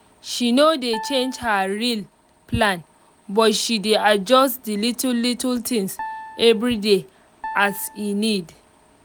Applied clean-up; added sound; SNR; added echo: none; Piano; 15 dB; none.